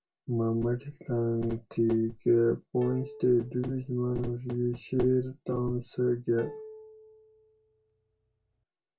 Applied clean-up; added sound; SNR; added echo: none; Plucked string instrument; 19 dB; reverberation time 0.2 s.